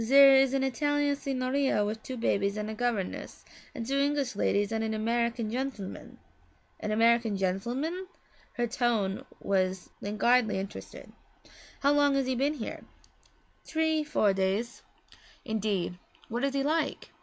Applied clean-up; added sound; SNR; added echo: none; none; none; none.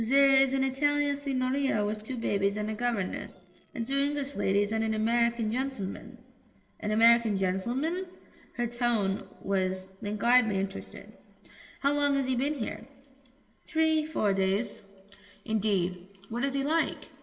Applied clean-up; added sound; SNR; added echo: neural separator model SepFormer DNS4.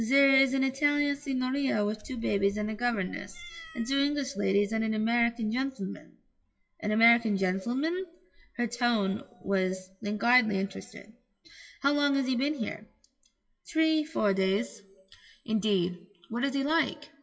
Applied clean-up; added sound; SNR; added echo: classical method WPE with log-MMSE.